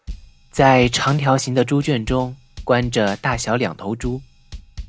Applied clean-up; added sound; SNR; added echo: none; Drum / Drum kit; 16 dB; none.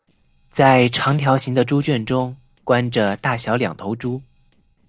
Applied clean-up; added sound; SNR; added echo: neural separator model SepFormer DNS4.